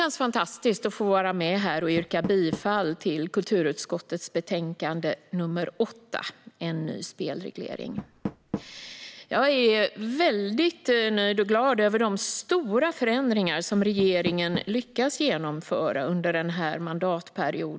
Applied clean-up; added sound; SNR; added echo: none; Door; 17 dB; none.